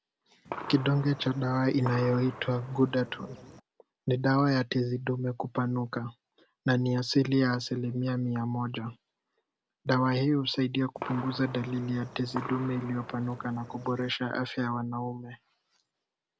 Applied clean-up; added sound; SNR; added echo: none; Gunshot, gunfire; 13 dB; none.